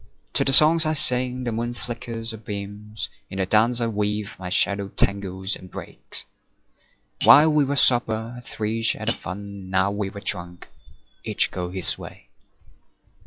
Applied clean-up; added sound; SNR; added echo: classical method log-MMSE.